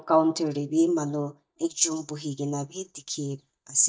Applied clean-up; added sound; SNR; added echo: neural mask model DeepFilterNet 3.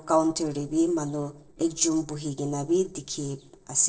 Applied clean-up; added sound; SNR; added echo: neural separator model SepFormer DNS4.